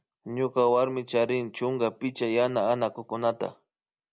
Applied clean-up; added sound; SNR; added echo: none; none; none; none.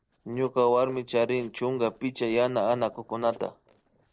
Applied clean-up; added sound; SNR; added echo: neural separator model SepFormer DNS4.